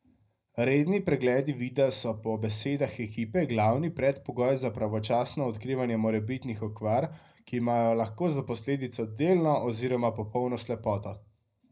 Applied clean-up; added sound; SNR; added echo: none; none; none; reverberation time 0.4 s.